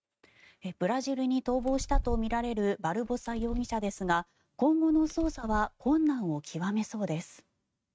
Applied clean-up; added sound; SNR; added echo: neural mask model RNNoise.